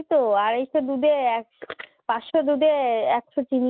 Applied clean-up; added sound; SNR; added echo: none; none; none; none.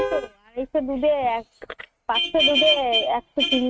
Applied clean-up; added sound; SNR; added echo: neural mask model RNNoise.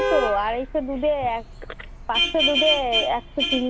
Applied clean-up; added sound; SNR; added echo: none; Vehicle horn, car horn, honking; 1 dB; none.